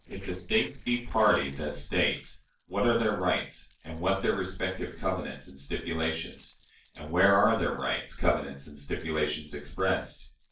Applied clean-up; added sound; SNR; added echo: neural separator model SepFormer DNS4.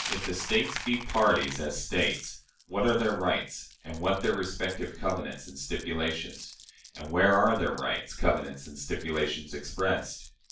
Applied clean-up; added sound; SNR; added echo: none; Coin (dropping); 16 dB; reverberation time 0.3 s.